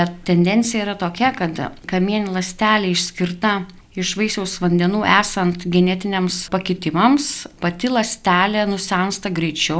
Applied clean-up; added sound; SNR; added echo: none; none; none; none.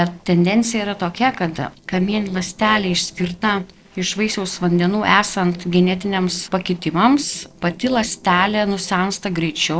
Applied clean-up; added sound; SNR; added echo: neural separator model SepFormer DNS4.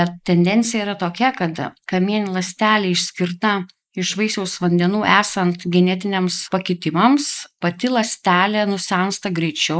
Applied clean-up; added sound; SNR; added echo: neural mask model Resemble Enhance denoiser.